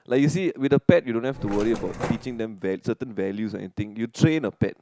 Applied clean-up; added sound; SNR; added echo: none; Mechanisms; 9 dB; none.